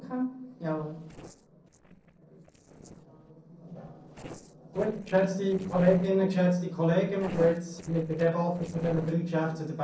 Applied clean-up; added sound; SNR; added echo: neural separator model SepFormer DNS4.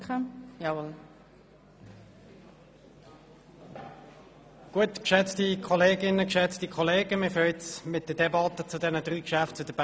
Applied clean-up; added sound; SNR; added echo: none; none; none; none.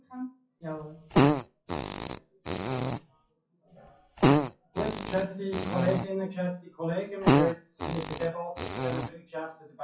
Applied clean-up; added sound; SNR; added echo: classical method WPE with log-MMSE.